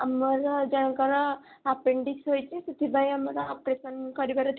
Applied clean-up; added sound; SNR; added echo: none; none; none; none.